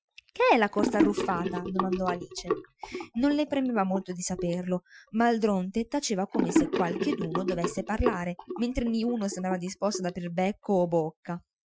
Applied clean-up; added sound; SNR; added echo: classical method Wiener filter.